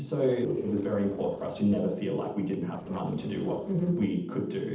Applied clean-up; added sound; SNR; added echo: neural separator model SepFormer DNS4.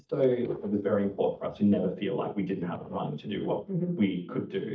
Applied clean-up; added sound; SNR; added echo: neural mask model DeepFilterNet 3.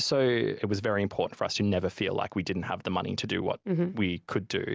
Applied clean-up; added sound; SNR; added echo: none; none; none; none.